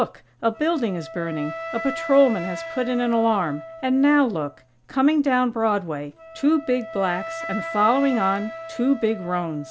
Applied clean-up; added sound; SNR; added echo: none; Wind instrument, woodwind instrument; 12 dB; none.